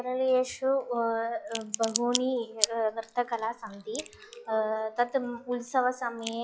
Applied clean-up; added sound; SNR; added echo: classical method log-MMSE.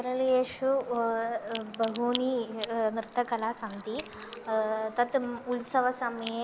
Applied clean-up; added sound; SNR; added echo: none; Crack; 10 dB; none.